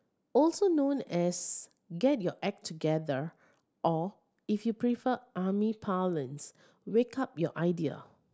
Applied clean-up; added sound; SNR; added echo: none; none; none; none.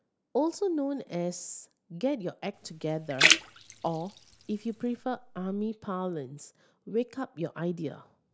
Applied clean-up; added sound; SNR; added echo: none; Splash, splatter; -3 dB; none.